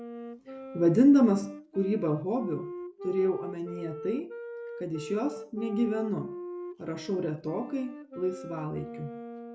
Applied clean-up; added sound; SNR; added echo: none; Wind instrument, woodwind instrument; 12 dB; none.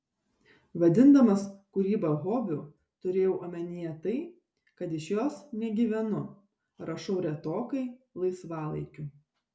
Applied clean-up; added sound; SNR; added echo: none; none; none; none.